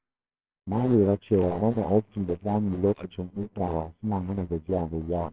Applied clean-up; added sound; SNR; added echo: neural separator model SepFormer WHAMR!.